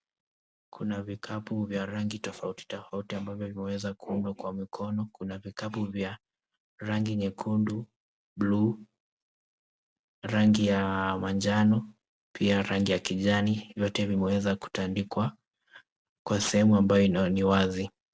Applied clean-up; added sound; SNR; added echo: none; none; none; none.